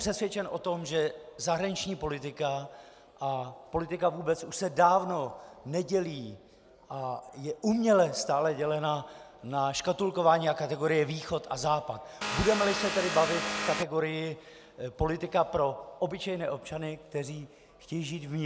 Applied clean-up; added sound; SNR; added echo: none; Vehicle; 2 dB; none.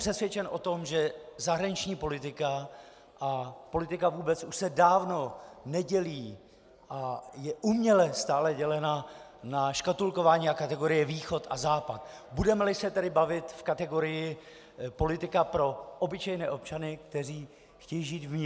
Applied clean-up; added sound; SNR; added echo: none; none; none; none.